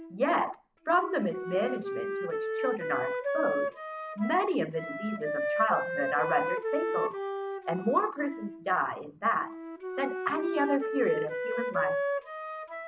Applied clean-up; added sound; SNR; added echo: none; Wind instrument, woodwind instrument; 3 dB; none.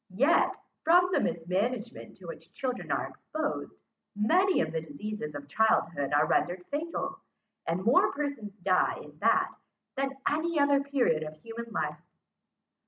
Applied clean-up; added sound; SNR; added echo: none; none; none; none.